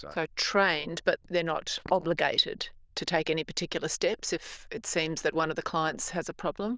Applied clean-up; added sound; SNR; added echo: neural diffusion model UNIVERSE++.